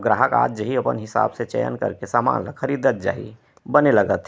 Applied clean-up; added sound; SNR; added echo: none; none; none; none.